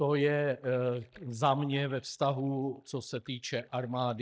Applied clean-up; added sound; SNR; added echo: neural mask model DeepFilterNet 3.